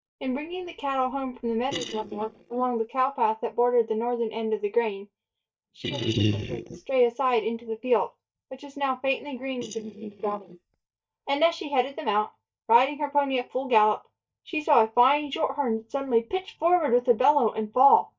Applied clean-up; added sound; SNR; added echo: neural mask model DeepFilterNet 3.